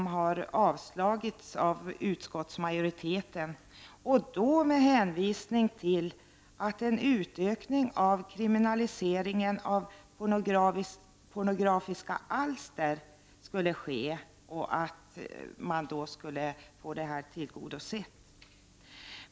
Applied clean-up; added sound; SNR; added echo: none; none; none; none.